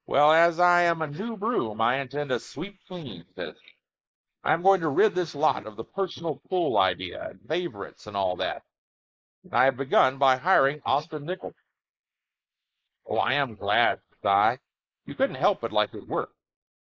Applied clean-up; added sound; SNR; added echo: neural mask model Resemble Enhance denoiser.